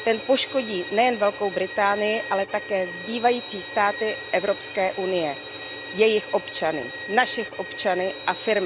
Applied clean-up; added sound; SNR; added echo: none; Bowed string instrument; 10 dB; none.